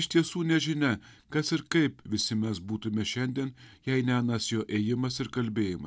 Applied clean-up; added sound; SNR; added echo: none; none; none; none.